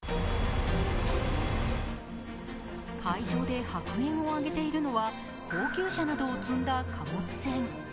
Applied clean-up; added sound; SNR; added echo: none; none; none; none.